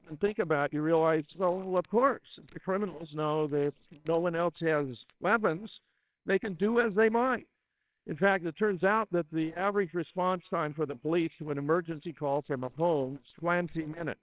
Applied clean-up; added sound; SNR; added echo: neural separator model SepFormer WHAMR!.